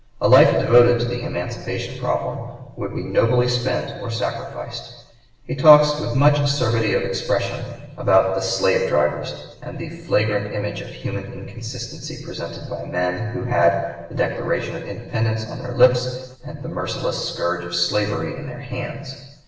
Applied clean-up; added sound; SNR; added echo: none; none; none; reverberation time 1.1 s.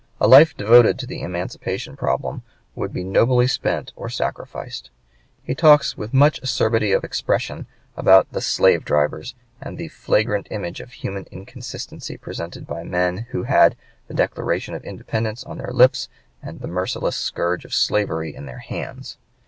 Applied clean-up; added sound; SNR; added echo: none; none; none; none.